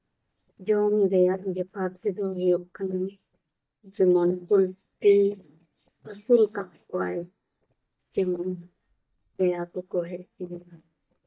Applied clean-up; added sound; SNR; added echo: neural mask model DeepFilterNet 3.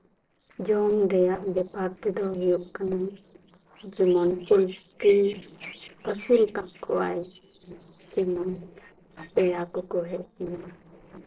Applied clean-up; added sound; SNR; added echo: neural separator model SepFormer DNS4.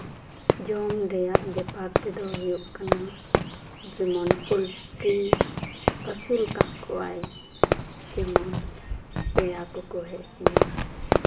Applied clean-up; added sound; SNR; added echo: none; Fireworks; -2 dB; reverberation time 0.4 s.